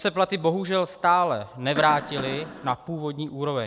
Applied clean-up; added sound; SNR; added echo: none; Cough; 11 dB; none.